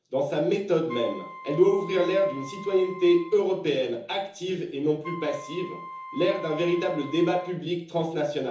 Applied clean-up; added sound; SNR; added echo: none; Wind instrument, woodwind instrument; 15 dB; reverberation time 0.7 s.